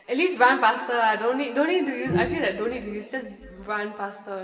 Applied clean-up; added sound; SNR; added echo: none; Bowed string instrument; 7 dB; reverberation time 2.3 s.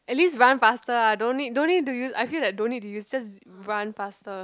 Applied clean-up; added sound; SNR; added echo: none; none; none; none.